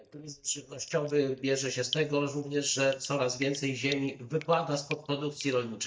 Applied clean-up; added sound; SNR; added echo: neural mask model DeepFilterNet 3.